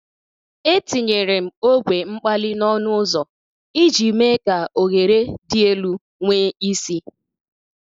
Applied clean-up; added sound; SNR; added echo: none; none; none; none.